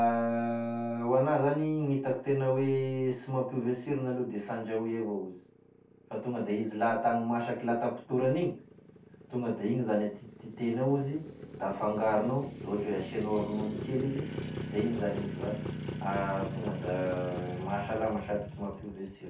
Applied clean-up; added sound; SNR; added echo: none; Motorcycle; 11 dB; reverberation time 0.3 s.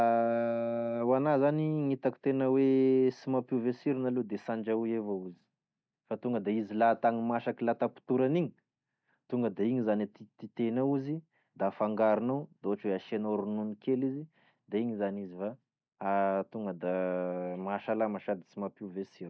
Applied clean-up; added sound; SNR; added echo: none; none; none; none.